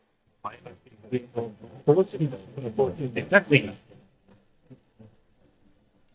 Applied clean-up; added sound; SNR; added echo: neural mask model DeepFilterNet 3.